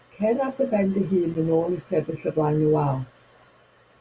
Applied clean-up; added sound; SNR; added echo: none; none; none; none.